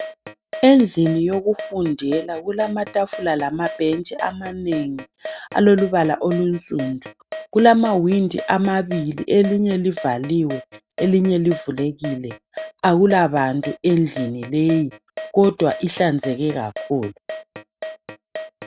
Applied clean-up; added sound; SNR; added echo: none; Keyboard (musical); 15 dB; none.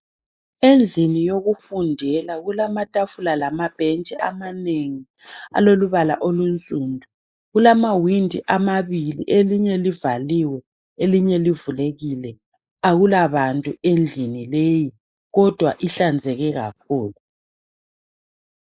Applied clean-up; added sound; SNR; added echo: neural mask model Resemble Enhance denoiser.